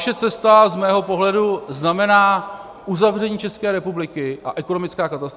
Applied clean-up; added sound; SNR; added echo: none; none; none; none.